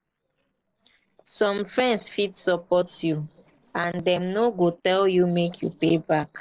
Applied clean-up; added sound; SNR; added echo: neural separator model SepFormer DNS4.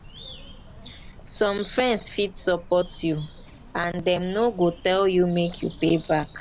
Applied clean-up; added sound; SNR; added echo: none; Bird; 17 dB; none.